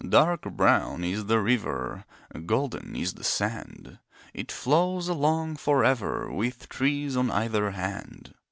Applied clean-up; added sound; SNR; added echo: none; none; none; none.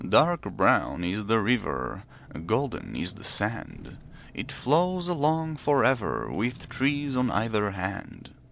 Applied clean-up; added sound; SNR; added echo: none; Engine / Car; 19 dB; none.